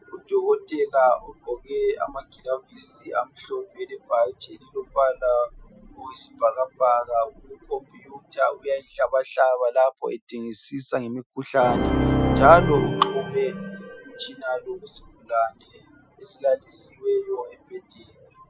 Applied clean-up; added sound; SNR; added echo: classical method Wiener filter.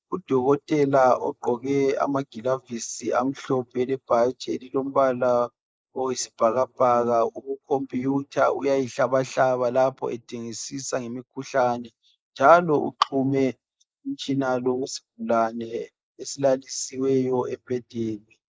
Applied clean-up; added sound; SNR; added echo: neural mask model Resemble Enhance denoiser.